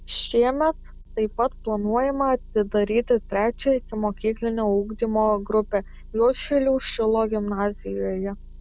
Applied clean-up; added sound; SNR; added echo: none; Motor vehicle (road) / Engine; 17 dB; none.